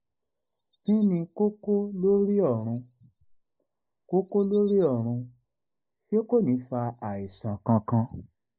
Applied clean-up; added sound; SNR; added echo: neural mask model Resemble Enhance denoiser.